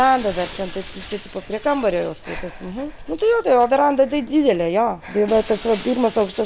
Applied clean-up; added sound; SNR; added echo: none; Breathing + Shatter; 15 dB; none.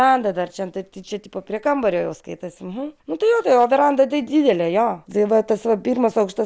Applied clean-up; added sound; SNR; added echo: none; none; none; none.